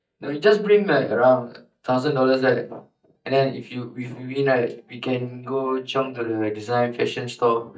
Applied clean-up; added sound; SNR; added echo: neural mask model DeepFilterNet 3.